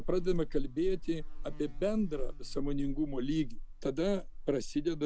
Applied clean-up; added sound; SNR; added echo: none; Buzz; 2 dB; none.